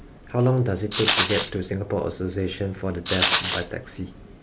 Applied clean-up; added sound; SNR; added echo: none; Rattle; -1 dB; none.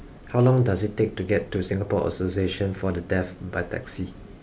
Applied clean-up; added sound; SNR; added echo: none; none; none; none.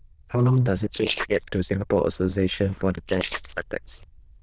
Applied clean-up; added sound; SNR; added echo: neural diffusion model UNIVERSE++.